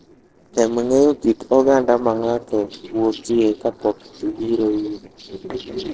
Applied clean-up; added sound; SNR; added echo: neural separator model SepFormer DNS4.